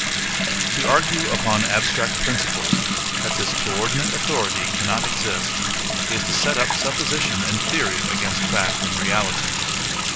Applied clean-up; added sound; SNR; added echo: none; Bathtub (filling or washing) / Sink (filling or washing) / Water tap, faucet; -3 dB; none.